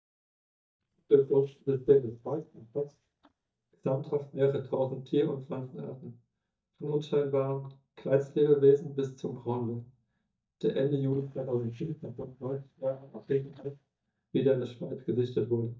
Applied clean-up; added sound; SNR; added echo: neural mask model DeepFilterNet 3.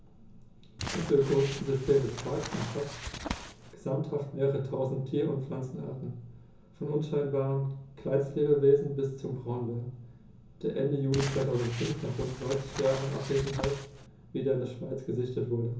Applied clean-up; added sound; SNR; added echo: none; Crumpling, crinkling; 9 dB; reverberation time 0.6 s.